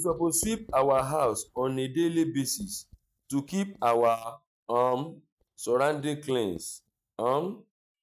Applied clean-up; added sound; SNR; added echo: neural mask model DeepFilterNet 3.